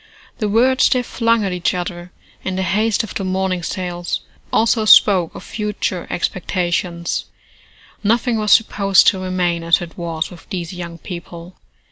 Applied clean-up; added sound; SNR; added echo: none; none; none; none.